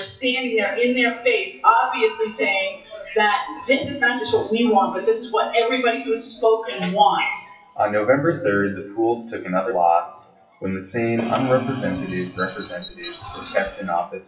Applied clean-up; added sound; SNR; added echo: classical method WPE with log-MMSE.